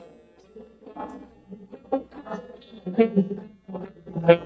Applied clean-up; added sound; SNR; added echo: neural mask model DeepFilterNet 3.